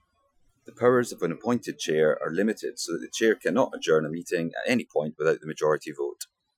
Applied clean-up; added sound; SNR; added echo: classical method Wiener filter.